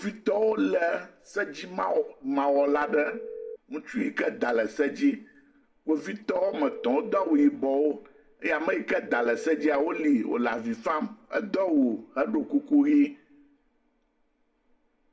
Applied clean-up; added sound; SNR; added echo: none; Telephone; 10 dB; reverberation time 0.4 s.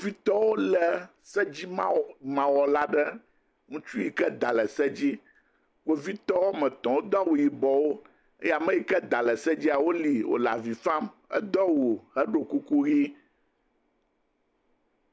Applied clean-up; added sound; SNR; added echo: none; none; none; none.